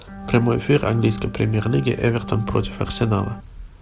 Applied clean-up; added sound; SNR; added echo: none; Organ; 12 dB; none.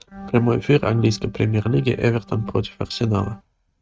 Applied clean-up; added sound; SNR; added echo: neural mask model RNNoise.